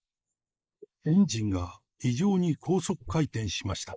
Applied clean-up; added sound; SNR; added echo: neural mask model Resemble Enhance denoiser.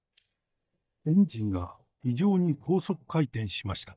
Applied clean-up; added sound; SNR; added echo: neural mask model DeepFilterNet 3.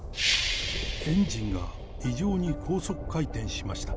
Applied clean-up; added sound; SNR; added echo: none; Train; 6 dB; none.